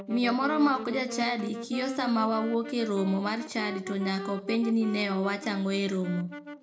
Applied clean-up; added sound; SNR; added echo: none; Wind instrument, woodwind instrument; 11 dB; reverberation time 0.3 s.